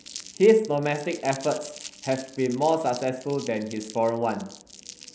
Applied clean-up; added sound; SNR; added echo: none; Crumpling, crinkling; 18 dB; none.